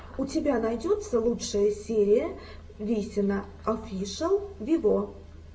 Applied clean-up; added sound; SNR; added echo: none; none; none; reverberation time 0.6 s.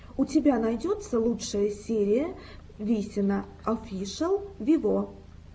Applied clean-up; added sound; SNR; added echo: none; none; none; none.